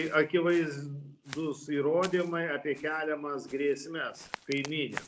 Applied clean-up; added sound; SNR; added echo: none; Walk, footsteps; 17 dB; none.